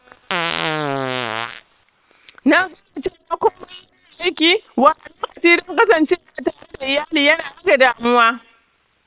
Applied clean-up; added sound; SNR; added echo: neural separator model SepFormer WHAM!.